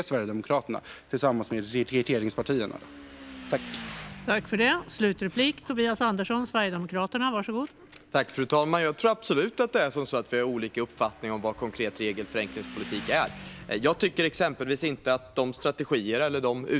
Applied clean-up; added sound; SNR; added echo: none; Motorcycle / Engine; 19 dB; none.